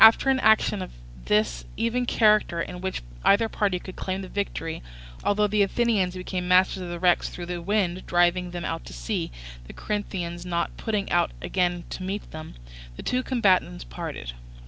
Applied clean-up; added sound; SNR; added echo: none; none; none; none.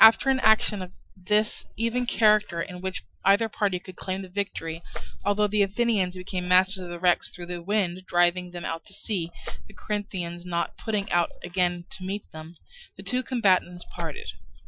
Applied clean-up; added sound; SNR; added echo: classical method Wiener filter.